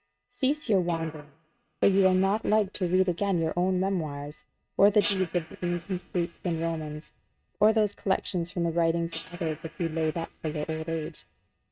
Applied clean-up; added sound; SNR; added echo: neural mask model RNNoise.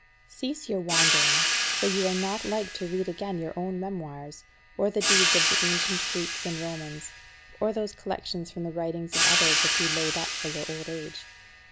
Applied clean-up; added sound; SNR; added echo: none; Cymbal; -3 dB; none.